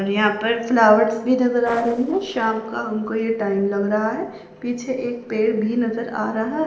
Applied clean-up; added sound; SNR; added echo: neural separator model SepFormer DNS4.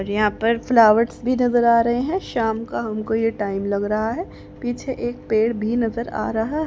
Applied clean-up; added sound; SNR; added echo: none; none; none; none.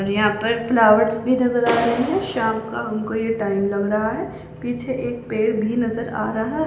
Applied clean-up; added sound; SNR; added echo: none; Clapping; 12 dB; reverberation time 0.8 s.